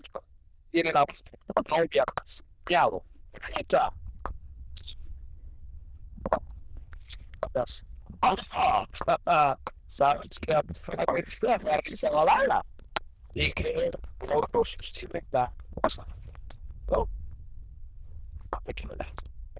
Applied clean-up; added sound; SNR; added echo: neural diffusion model UNIVERSE++.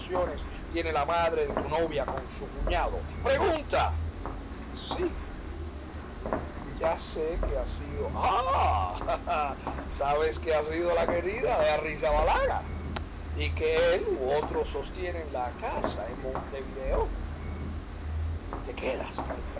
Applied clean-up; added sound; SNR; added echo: none; Walk, footsteps; 4 dB; none.